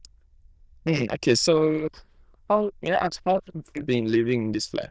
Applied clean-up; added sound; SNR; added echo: neural diffusion model UNIVERSE++.